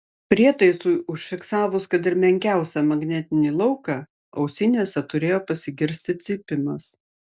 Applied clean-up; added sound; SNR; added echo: none; none; none; none.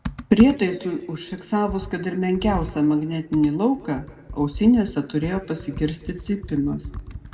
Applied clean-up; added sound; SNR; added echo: none; Computer keyboard; 13 dB; reverberation time 1.3 s.